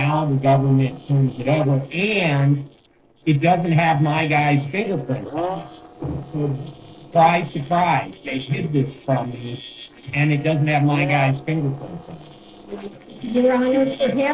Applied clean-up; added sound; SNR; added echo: neural separator model SepFormer DNS4.